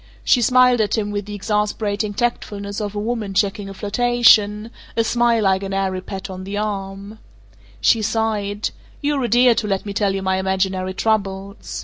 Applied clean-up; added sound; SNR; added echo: none; none; none; none.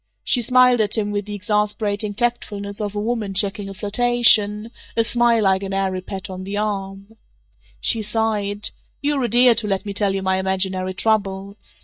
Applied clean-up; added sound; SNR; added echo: neural mask model DeepFilterNet 3.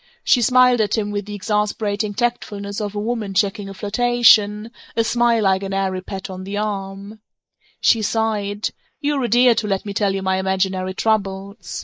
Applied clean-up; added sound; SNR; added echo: neural mask model Resemble Enhance denoiser.